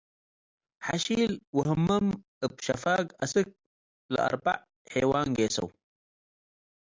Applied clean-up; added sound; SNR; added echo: none; none; none; none.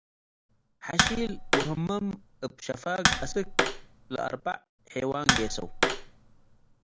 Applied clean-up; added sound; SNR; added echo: none; Tap; -3 dB; none.